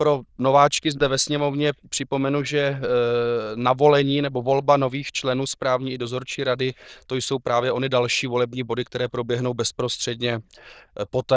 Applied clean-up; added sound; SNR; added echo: neural diffusion model UNIVERSE++.